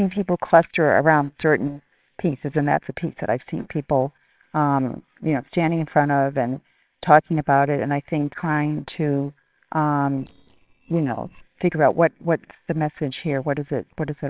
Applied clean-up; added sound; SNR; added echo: neural separator model SepFormer WHAMR!.